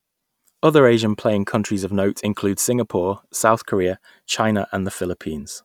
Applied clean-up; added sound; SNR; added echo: none; none; none; none.